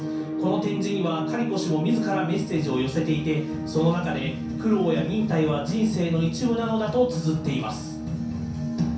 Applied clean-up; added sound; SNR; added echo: none; none; none; reverberation time 0.6 s.